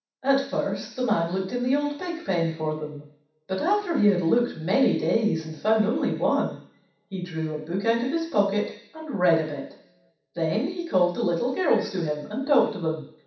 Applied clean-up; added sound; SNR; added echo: none; none; none; reverberation time 0.7 s.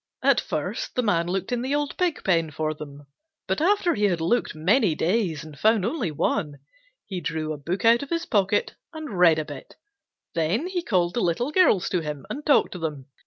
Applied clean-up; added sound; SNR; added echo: none; none; none; none.